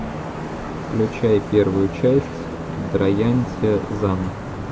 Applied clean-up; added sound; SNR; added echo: none; Traffic noise, roadway noise / Vehicle horn, car horn, honking; 7 dB; none.